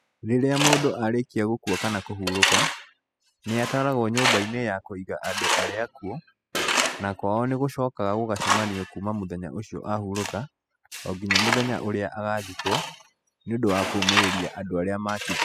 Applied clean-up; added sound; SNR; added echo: classical method spectral subtraction.